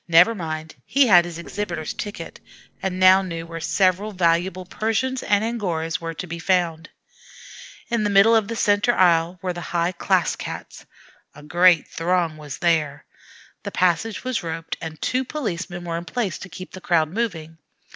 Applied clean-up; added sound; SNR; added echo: neural separator model SepFormer DNS4.